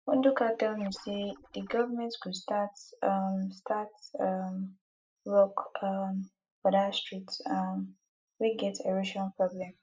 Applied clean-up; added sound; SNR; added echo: classical method spectral subtraction.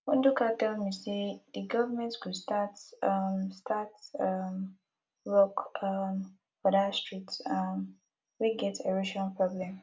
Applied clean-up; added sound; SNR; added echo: none; none; none; none.